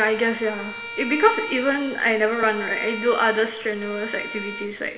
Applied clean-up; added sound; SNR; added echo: none; Bowed string instrument; 12 dB; reverberation time 2.8 s.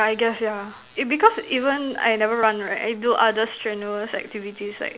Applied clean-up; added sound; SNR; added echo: none; none; none; none.